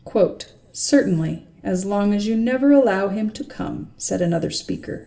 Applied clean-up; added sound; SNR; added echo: none; none; none; reverberation time 0.4 s.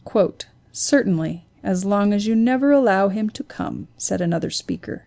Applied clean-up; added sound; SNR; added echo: none; none; none; none.